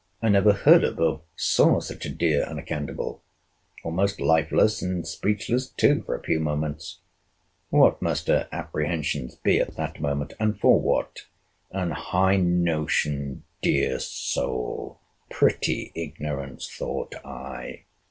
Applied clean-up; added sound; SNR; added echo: none; Writing; 19 dB; none.